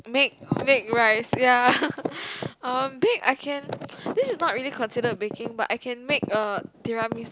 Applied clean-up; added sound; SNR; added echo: none; none; none; none.